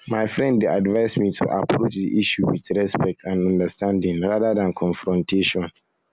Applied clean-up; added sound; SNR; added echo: none; none; none; none.